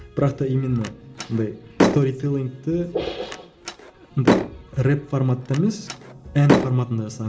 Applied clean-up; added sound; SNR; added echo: none; Slam; 3 dB; reverberation time 0.8 s.